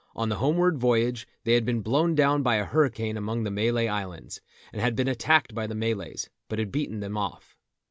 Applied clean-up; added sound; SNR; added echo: none; none; none; none.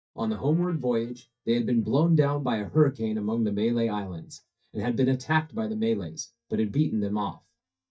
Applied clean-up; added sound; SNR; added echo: neural mask model DeepFilterNet 3.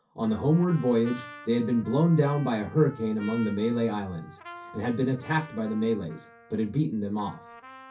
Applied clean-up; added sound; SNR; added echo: none; Trumpet; 20 dB; reverberation time 0.3 s.